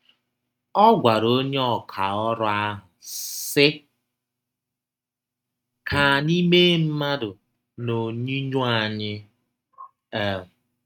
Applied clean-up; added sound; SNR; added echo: neural mask model RNNoise.